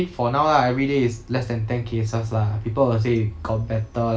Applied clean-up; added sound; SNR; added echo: none; none; none; none.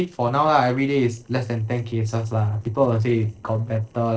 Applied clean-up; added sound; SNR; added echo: neural separator model SepFormer DNS4.